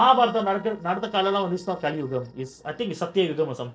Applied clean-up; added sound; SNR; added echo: neural separator model SepFormer DNS4.